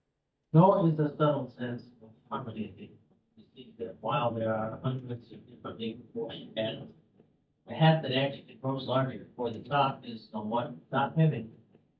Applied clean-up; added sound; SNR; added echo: neural mask model DeepFilterNet 3.